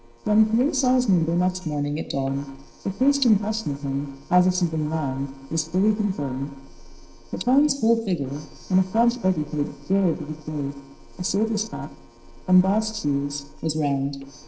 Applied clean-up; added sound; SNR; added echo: neural separator model SepFormer DNS4.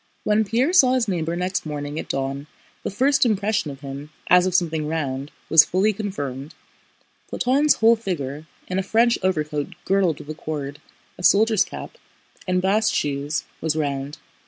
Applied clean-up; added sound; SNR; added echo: none; none; none; none.